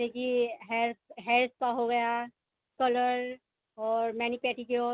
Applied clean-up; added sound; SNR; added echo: none; none; none; none.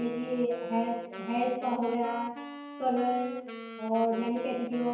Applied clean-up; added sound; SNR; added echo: none; Wind instrument, woodwind instrument; 11 dB; reverberation time 0.9 s.